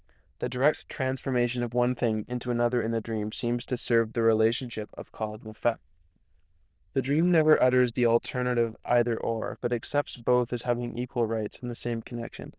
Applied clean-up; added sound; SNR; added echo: neural diffusion model UNIVERSE++.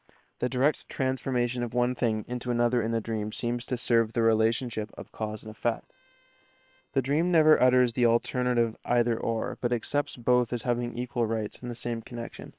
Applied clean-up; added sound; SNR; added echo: neural separator model SepFormer WHAM!.